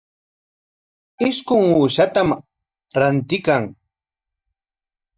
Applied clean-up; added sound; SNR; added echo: neural mask model DeepFilterNet 3.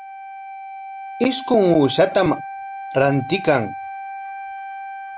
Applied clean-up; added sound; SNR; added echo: none; Wind instrument, woodwind instrument; 11 dB; none.